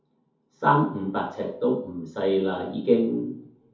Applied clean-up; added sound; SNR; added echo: none; none; none; reverberation time 0.5 s.